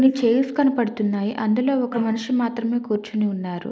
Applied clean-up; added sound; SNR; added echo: neural mask model Resemble Enhance denoiser.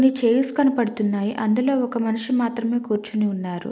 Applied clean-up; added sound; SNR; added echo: none; none; none; none.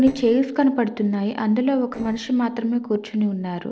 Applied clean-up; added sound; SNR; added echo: neural separator model SepFormer DNS4.